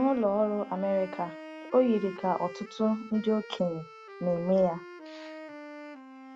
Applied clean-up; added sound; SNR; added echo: none; Wind instrument, woodwind instrument; 15 dB; none.